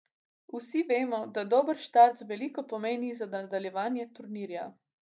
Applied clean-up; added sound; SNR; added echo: none; none; none; none.